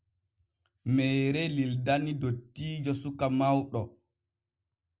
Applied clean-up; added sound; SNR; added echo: none; none; none; none.